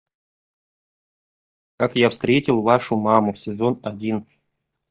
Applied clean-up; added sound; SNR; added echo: neural mask model DeepFilterNet 3.